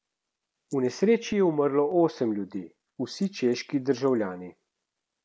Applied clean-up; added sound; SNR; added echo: none; none; none; none.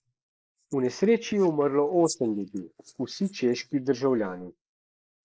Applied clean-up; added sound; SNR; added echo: neural mask model Resemble Enhance denoiser.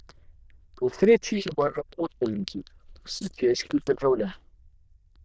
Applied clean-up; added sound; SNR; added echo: neural diffusion model UNIVERSE++.